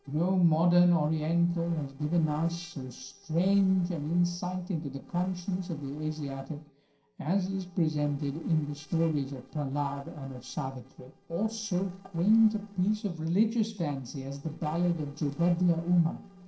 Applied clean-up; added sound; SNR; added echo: neural separator model SepFormer DNS4.